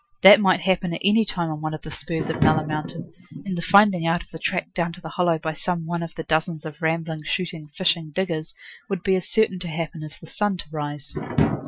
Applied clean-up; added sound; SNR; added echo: classical method Wiener filter.